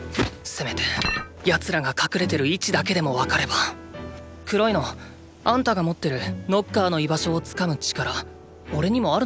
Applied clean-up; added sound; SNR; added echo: none; none; none; none.